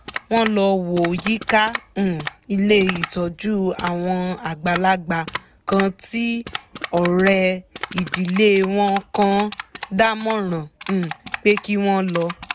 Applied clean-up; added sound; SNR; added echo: none; Typing; 8 dB; none.